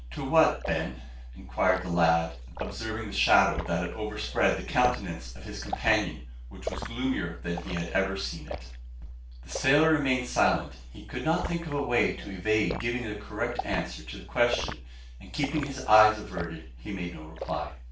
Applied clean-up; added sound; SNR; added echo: none; Liquid; 13 dB; reverberation time 0.3 s.